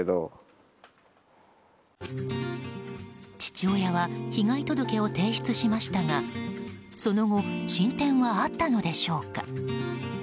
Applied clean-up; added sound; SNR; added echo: none; none; none; none.